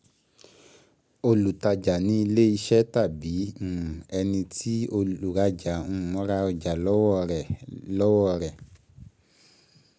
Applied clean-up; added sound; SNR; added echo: none; none; none; none.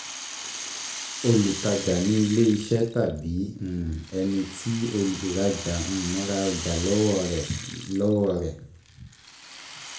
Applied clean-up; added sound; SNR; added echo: none; Rattle (instrument); 11 dB; reverberation time 0.5 s.